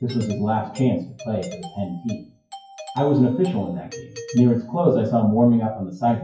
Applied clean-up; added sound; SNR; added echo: classical method WPE with log-MMSE.